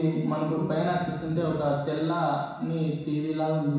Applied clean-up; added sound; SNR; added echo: none; none; none; reverberation time 1.1 s.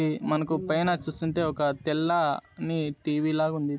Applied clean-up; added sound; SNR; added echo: none; none; none; none.